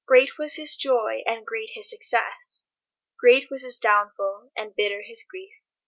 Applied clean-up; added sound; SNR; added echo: none; none; none; none.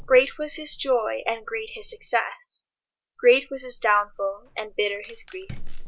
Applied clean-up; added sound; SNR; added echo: none; Fire; 13 dB; none.